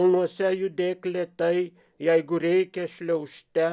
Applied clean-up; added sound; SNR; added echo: none; none; none; none.